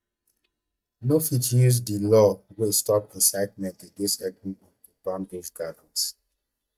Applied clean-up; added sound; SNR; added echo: neural mask model DeepFilterNet 3.